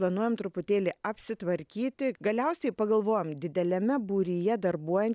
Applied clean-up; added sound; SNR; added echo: none; none; none; none.